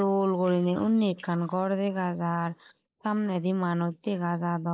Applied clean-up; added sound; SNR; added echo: neural mask model Resemble Enhance denoiser.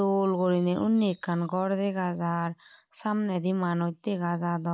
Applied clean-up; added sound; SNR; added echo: none; none; none; none.